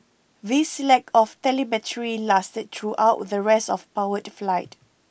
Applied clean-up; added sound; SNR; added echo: none; none; none; none.